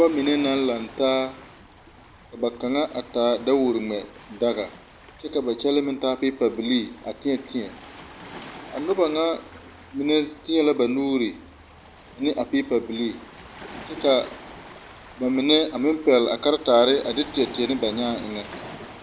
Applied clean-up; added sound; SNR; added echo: none; Waves, surf; 18 dB; none.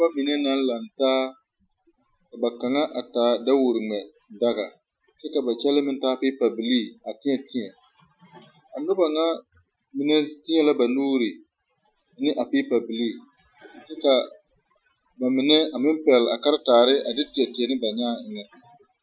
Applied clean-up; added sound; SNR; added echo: classical method Wiener filter.